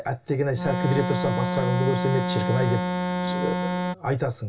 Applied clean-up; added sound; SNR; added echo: none; Organ; 0 dB; reverberation time 0.1 s.